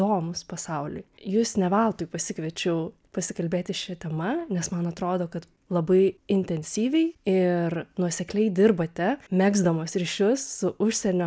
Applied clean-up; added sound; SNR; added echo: none; none; none; none.